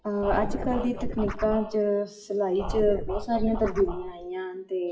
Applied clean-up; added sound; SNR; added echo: classical method WPE with log-MMSE.